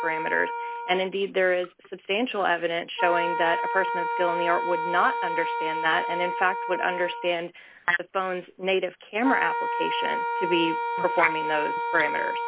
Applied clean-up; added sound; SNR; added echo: none; Wind instrument, woodwind instrument; 3 dB; none.